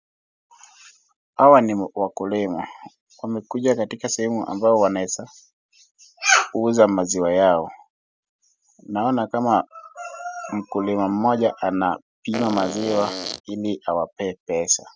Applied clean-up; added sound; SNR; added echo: none; Fart; 8 dB; none.